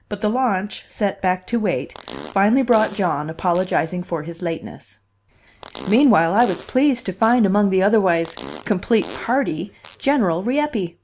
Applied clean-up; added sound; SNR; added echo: none; Fart; 18 dB; none.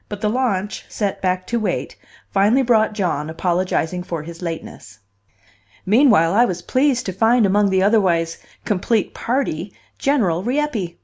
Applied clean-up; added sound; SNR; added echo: none; none; none; none.